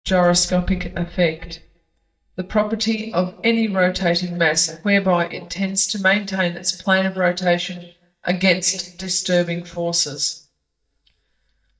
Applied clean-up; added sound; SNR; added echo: neural mask model DeepFilterNet 3.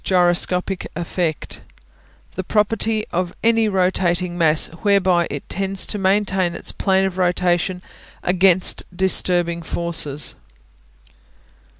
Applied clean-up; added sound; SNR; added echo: none; none; none; none.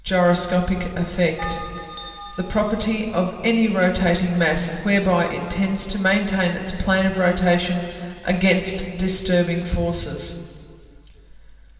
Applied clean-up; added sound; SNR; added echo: none; Bell; 13 dB; reverberation time 2.6 s.